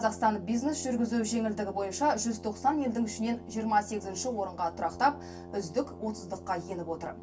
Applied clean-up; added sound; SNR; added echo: none; Brass instrument; 14 dB; reverberation time 0.2 s.